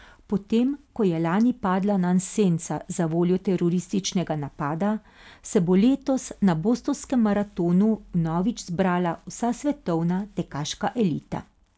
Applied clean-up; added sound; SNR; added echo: none; none; none; none.